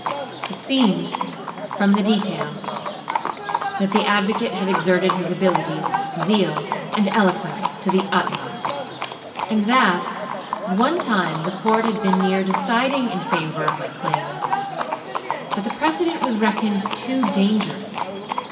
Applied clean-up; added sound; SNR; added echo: none; Livestock, farm animals, working animals; 4 dB; reverberation time 2.6 s.